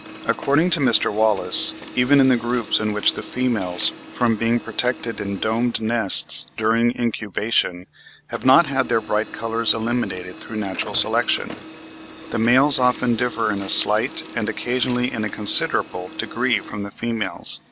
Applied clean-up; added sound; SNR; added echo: none; Printer; 16 dB; none.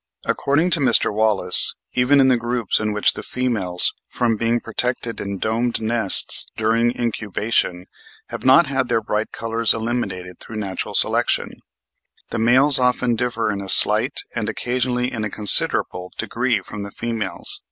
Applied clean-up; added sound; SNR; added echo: none; none; none; none.